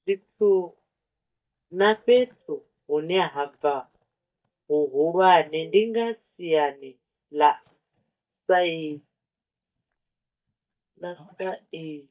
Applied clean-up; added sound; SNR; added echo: neural mask model DeepFilterNet 3.